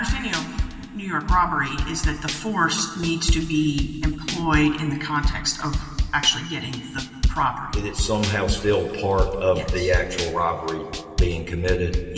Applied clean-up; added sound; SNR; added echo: none; Drum / Drum kit; 3 dB; reverberation time 2.9 s.